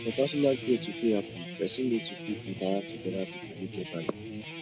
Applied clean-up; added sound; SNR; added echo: neural mask model RNNoise.